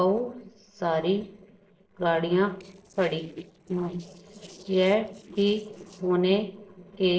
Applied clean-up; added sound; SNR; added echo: neural separator model SepFormer DNS4.